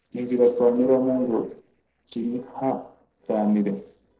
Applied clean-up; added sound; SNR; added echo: neural separator model SepFormer DNS4.